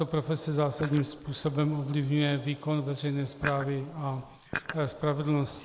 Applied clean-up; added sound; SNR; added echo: neural mask model Resemble Enhance denoiser.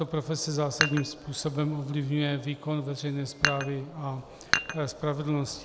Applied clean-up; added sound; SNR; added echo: none; Dishes, pots, and pans; 3 dB; none.